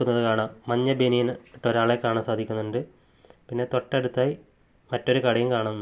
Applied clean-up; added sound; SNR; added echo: none; none; none; none.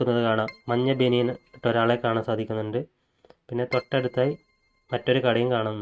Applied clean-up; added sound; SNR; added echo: neural mask model RNNoise.